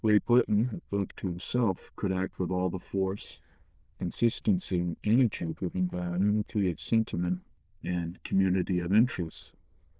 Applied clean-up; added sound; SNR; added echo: neural diffusion model UNIVERSE++.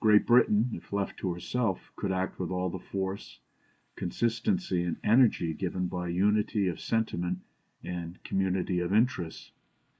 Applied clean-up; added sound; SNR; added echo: neural mask model Resemble Enhance denoiser.